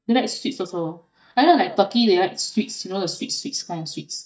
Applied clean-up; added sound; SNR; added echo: neural mask model DeepFilterNet 3.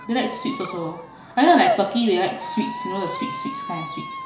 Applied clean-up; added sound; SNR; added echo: none; Squeak; 8 dB; reverberation time 0.7 s.